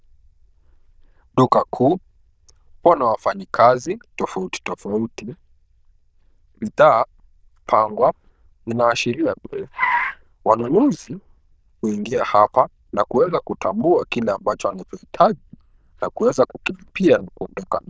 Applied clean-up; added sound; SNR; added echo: neural diffusion model UNIVERSE++.